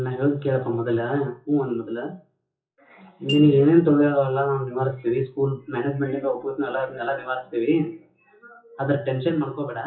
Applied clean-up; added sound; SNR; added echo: classical method WPE with log-MMSE.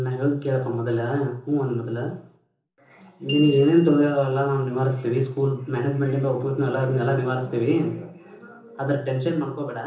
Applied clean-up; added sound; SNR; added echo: none; Glockenspiel; 18 dB; reverberation time 0.6 s.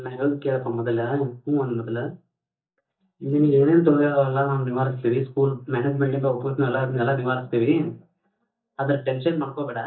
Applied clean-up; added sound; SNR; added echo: neural mask model DeepFilterNet 3.